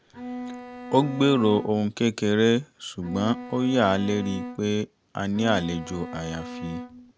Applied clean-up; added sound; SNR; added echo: none; Bowed string instrument; 11 dB; none.